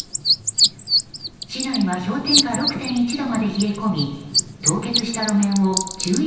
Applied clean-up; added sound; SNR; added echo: none; Bird; 1 dB; reverberation time 0.9 s.